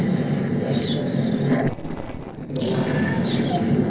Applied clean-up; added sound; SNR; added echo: neural separator model SepFormer DNS4.